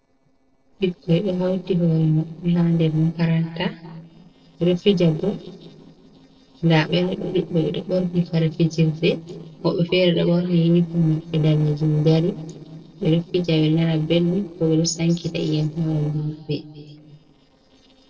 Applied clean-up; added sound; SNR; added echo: neural separator model SepFormer DNS4.